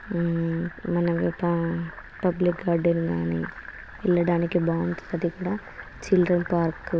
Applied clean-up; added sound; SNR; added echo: none; Fill (with liquid); 18 dB; none.